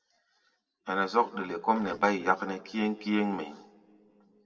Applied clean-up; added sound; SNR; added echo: neural separator model SepFormer DNS4.